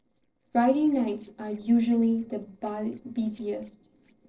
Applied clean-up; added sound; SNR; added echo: neural separator model SepFormer DNS4.